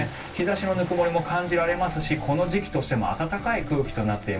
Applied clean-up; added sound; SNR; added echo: none; Waves, surf; 15 dB; reverberation time 0.2 s.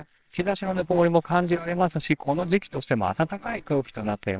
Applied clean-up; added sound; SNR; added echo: neural separator model SepFormer WHAMR!.